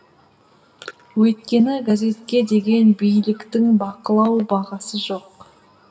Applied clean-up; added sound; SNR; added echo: none; none; none; reverberation time 0.9 s.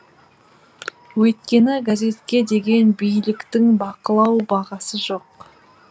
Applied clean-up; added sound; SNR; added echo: none; none; none; none.